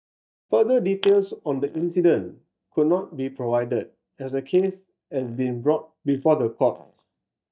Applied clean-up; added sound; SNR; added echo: neural mask model DeepFilterNet 3.